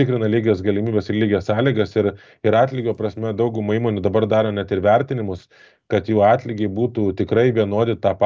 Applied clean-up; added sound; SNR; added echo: none; none; none; none.